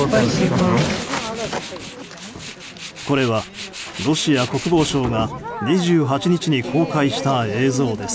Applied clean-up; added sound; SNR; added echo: none; Tools; 15 dB; none.